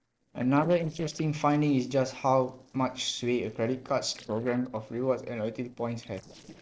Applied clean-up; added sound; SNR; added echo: neural separator model SepFormer DNS4.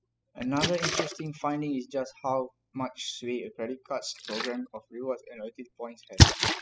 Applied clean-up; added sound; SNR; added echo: classical method spectral subtraction.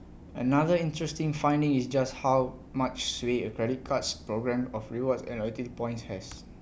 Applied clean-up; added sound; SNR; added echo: none; none; none; none.